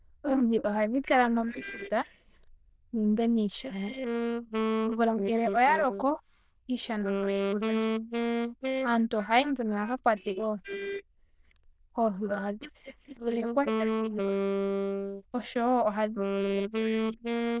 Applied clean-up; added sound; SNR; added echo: neural diffusion model UNIVERSE++.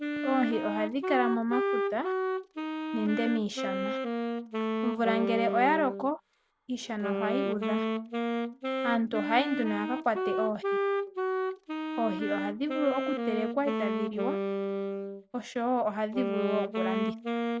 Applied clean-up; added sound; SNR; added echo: none; Wind instrument, woodwind instrument; 1 dB; none.